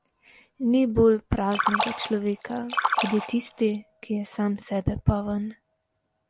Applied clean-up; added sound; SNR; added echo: none; Splash, splatter; 2 dB; none.